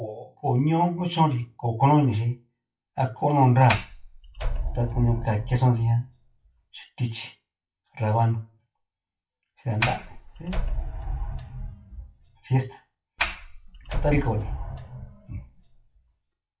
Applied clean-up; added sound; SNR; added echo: classical method WPE with log-MMSE.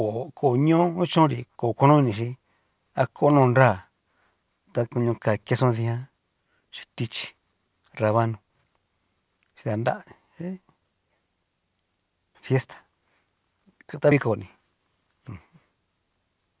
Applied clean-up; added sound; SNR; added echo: none; none; none; none.